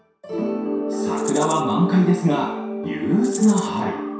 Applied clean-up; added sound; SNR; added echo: none; Rattle (instrument); 14 dB; reverberation time 0.7 s.